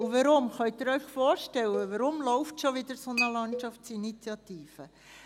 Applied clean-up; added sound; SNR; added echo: none; Cowbell + Chink, clink; 11 dB; none.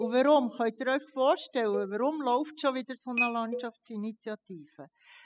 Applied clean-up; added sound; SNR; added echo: classical method spectral subtraction.